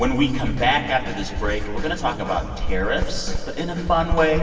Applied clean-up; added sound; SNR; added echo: none; Writing; 6 dB; reverberation time 2.6 s.